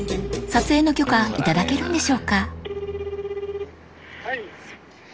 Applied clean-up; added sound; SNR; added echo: none; none; none; none.